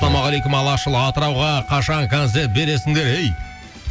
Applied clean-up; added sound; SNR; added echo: none; Wind instrument, woodwind instrument; 14 dB; none.